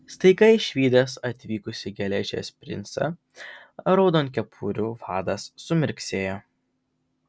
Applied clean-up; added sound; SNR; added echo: none; none; none; none.